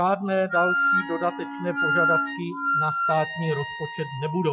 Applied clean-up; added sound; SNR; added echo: classical method Wiener filter.